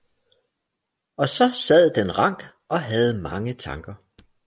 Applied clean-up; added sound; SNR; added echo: none; none; none; none.